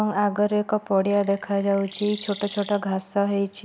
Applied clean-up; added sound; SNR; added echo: none; Chirp, tweet; 19 dB; none.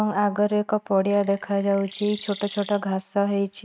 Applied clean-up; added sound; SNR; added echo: neural mask model RNNoise.